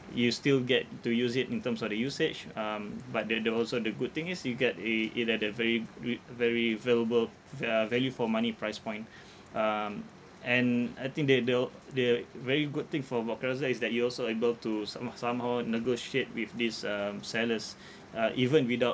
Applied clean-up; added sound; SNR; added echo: none; none; none; none.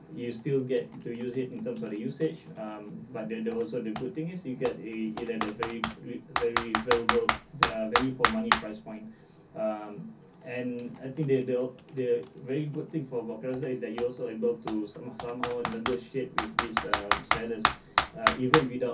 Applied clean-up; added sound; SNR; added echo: none; Computer keyboard; 2 dB; reverberation time 0.3 s.